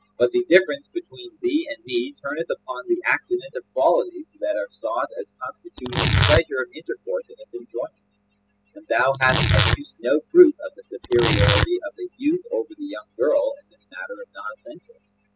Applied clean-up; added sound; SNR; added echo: classical method spectral subtraction.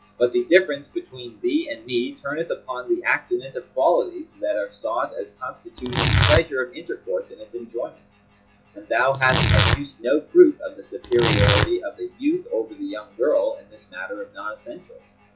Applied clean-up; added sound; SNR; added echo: classical method log-MMSE.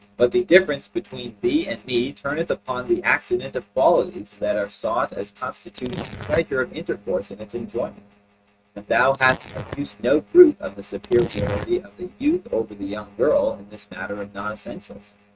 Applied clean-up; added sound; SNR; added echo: neural mask model RNNoise.